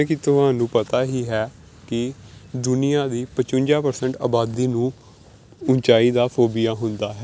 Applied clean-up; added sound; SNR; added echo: none; none; none; none.